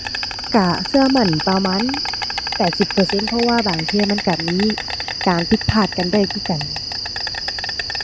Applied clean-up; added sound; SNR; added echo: none; Insect; 5 dB; none.